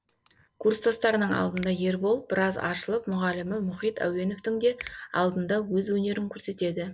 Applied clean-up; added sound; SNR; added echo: neural separator model SepFormer DNS4.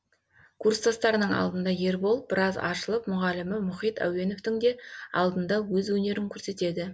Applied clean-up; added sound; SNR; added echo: none; none; none; none.